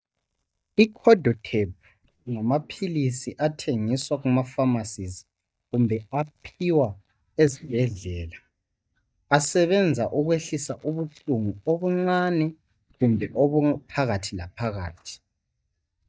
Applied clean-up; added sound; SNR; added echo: neural mask model DeepFilterNet 3.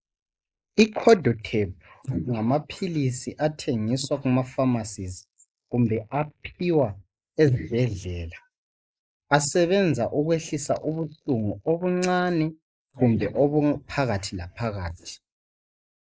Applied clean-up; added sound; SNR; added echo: neural mask model Resemble Enhance denoiser.